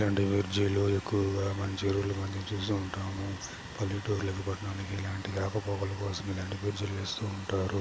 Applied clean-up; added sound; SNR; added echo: none; Domestic sounds, home sounds; 16 dB; none.